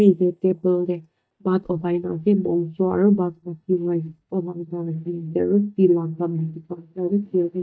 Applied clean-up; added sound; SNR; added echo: neural mask model DeepFilterNet 3.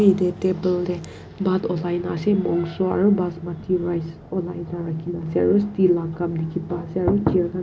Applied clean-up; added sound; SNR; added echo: none; none; none; none.